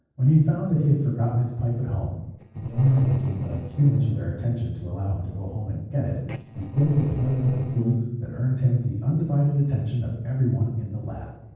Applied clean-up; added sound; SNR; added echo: neural separator model SepFormer DNS4.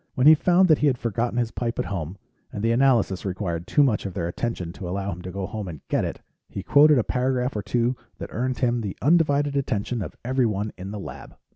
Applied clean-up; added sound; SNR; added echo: none; none; none; none.